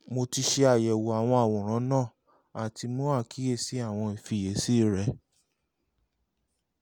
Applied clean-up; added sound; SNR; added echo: none; none; none; none.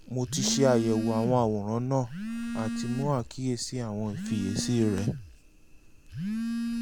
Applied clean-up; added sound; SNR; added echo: none; Telephone; 5 dB; none.